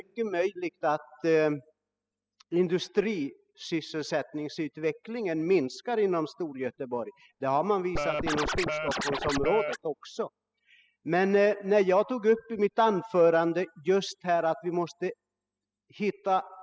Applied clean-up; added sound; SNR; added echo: classical method spectral subtraction.